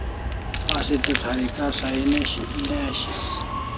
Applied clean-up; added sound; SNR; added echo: none; Subway, metro, underground + Crumpling, crinkling; 1 dB; none.